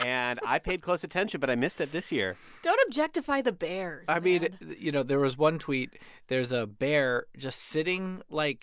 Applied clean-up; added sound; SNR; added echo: none; none; none; none.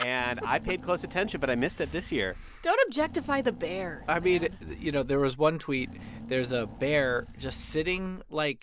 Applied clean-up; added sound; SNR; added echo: none; Engine / Car; 15 dB; none.